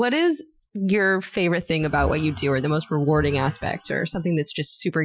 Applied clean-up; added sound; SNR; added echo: classical method Wiener filter.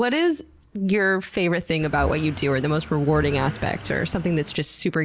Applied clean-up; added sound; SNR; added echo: none; Accelerating, revving, vroom / Car; 11 dB; none.